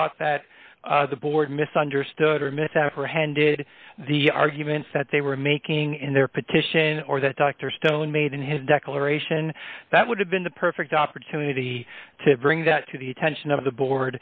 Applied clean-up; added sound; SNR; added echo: none; none; none; none.